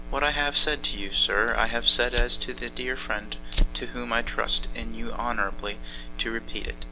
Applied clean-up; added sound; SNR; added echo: none; Fire; 4 dB; none.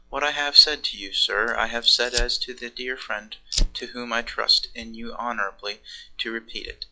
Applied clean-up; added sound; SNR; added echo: classical method log-MMSE.